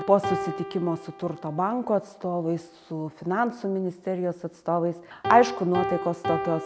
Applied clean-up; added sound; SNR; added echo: none; Piano; 9 dB; none.